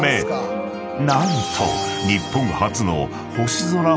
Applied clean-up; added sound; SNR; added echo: none; none; none; none.